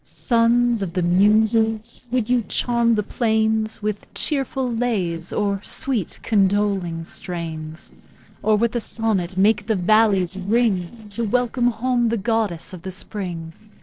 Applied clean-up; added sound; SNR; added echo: neural separator model SepFormer DNS4.